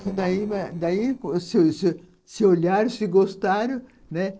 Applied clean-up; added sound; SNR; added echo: neural separator model SepFormer DNS4.